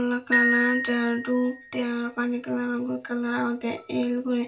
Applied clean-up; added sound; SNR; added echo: none; Glockenspiel; 4 dB; reverberation time 0.2 s.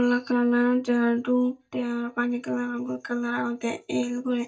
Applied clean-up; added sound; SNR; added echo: neural mask model DeepFilterNet 3.